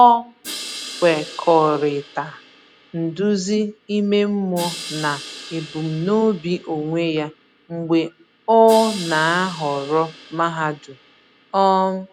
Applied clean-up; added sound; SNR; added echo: none; Crash cymbal; 17 dB; none.